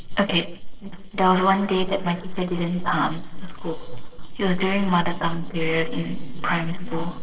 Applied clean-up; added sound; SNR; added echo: neural separator model SepFormer DNS4.